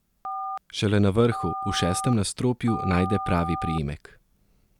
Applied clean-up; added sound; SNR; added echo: none; Telephone; 7 dB; none.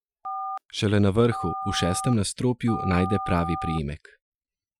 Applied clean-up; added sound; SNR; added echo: classical method Wiener filter.